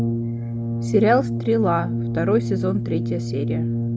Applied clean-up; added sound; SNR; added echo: none; Brass instrument; 1 dB; none.